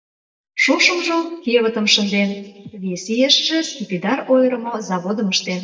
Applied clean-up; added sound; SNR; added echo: neural mask model DeepFilterNet 3.